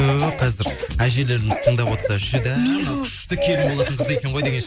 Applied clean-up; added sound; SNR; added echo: none; Cough; 5 dB; none.